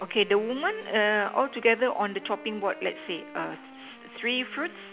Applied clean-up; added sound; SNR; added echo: none; Wind instrument, woodwind instrument; 19 dB; none.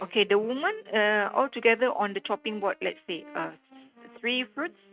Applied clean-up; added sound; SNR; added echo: neural mask model RNNoise.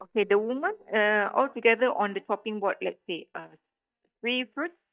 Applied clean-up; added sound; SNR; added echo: neural mask model DeepFilterNet 3.